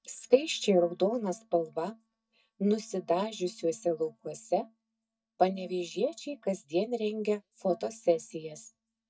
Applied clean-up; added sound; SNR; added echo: neural mask model DeepFilterNet 3.